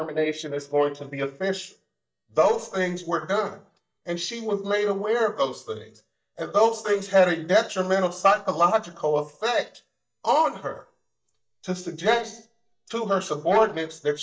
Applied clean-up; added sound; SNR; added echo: neural mask model DeepFilterNet 3.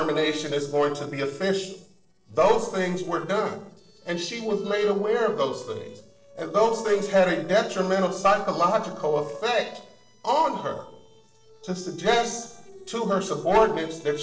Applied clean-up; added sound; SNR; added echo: neural separator model SepFormer DNS4.